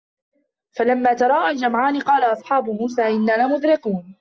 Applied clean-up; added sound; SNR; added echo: none; none; none; none.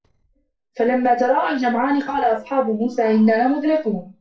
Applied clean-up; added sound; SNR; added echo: neural separator model SepFormer DNS4.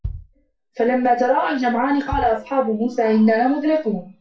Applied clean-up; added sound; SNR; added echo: none; Bass drum; 18 dB; reverberation time 0.3 s.